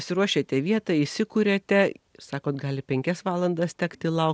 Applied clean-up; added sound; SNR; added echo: none; none; none; none.